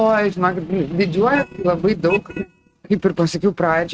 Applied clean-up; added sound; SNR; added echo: neural mask model RNNoise.